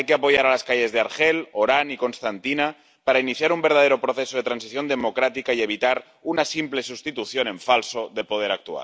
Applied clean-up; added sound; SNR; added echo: none; none; none; none.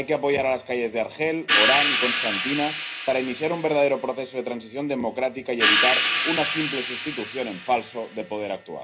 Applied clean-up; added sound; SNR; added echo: none; Crash cymbal / Hi-hat; -2 dB; reverberation time 0.4 s.